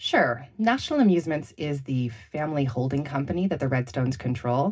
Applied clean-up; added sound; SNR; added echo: none; none; none; reverberation time 0.4 s.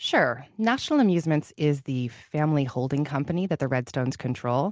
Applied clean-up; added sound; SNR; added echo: none; none; none; none.